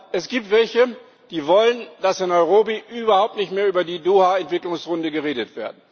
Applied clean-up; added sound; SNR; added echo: none; none; none; none.